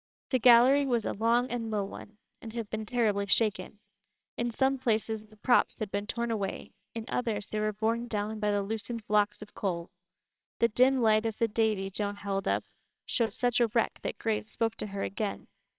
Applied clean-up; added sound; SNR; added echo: neural separator model SepFormer WHAMR!.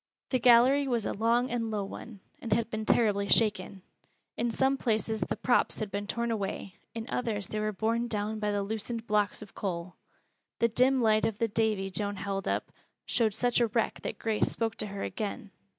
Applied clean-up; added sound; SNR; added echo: none; none; none; none.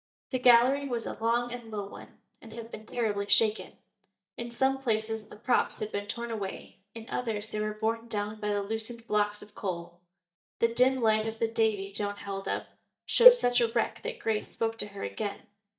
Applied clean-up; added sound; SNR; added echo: neural mask model DeepFilterNet 3.